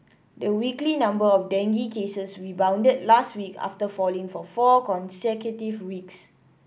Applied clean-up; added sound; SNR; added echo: none; none; none; none.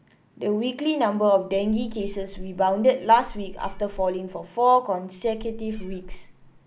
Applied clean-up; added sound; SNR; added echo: none; Meow; 12 dB; none.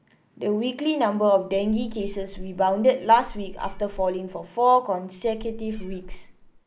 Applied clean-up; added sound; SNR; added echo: neural mask model Resemble Enhance denoiser.